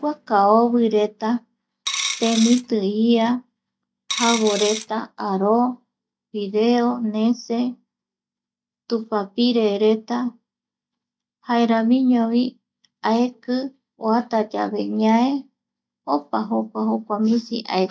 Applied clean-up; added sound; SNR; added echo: none; Coin (dropping); 5 dB; none.